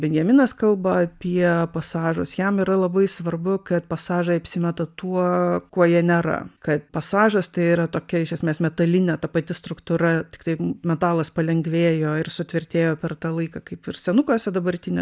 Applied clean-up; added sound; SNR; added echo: none; none; none; none.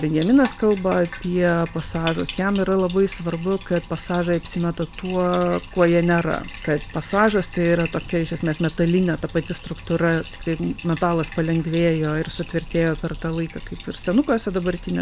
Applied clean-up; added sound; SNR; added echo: none; Bathtub (filling or washing); 14 dB; none.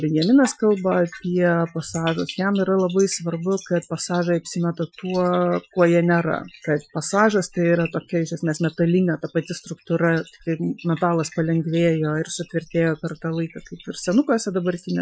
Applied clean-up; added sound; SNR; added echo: classical method Wiener filter.